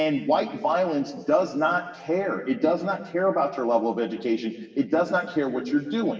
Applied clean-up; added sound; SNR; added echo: none; none; none; reverberation time 1.2 s.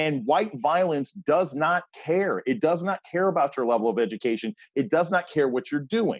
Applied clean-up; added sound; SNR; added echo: none; none; none; none.